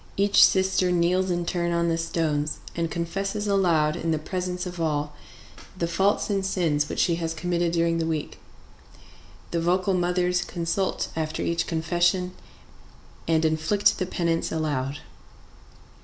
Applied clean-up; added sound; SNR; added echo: none; none; none; none.